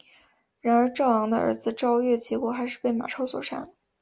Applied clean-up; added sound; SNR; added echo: none; none; none; none.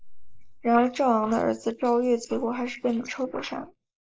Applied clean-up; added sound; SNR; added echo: neural mask model Resemble Enhance denoiser.